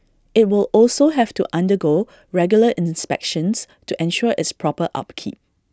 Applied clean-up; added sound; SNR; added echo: none; none; none; none.